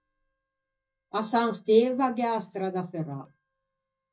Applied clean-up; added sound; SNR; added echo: neural mask model DeepFilterNet 3.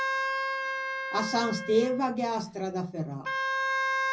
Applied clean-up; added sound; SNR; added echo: none; Wind instrument, woodwind instrument; 1 dB; reverberation time 0.4 s.